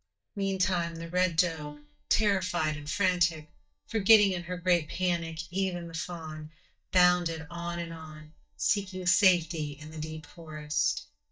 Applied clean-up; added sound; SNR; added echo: neural mask model DeepFilterNet 3.